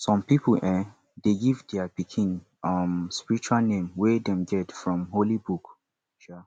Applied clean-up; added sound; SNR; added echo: none; none; none; none.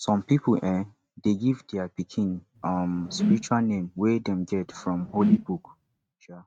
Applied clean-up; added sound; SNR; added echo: neural mask model RNNoise.